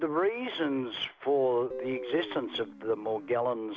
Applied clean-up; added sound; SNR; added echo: none; Guitar; 11 dB; none.